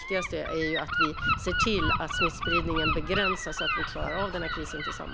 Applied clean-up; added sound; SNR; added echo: none; Gull, seagull / Wind; -2 dB; none.